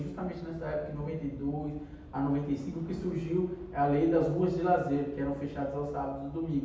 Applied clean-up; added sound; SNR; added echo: none; Subway, metro, underground / Train; 17 dB; reverberation time 0.9 s.